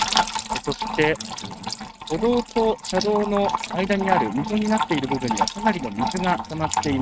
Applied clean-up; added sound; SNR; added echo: neural mask model RNNoise.